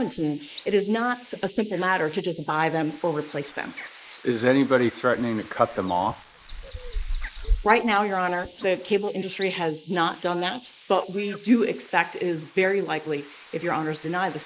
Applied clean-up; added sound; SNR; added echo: neural mask model Resemble Enhance denoiser.